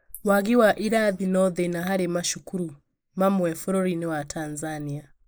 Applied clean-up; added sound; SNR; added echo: neural mask model Resemble Enhance denoiser.